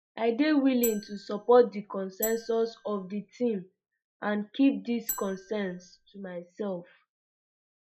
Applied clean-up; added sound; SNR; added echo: classical method log-MMSE.